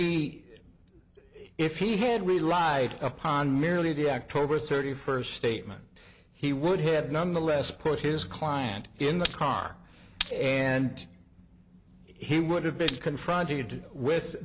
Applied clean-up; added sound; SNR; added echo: none; Glass; 4 dB; none.